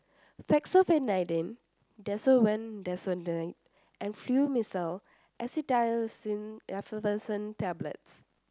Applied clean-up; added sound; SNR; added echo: none; none; none; none.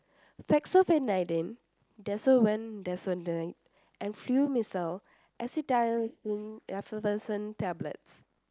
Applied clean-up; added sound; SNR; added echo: neural mask model Resemble Enhance denoiser.